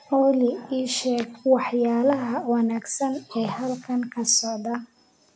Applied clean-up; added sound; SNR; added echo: none; none; none; none.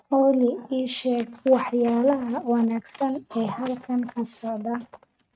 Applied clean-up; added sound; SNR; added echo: neural mask model RNNoise.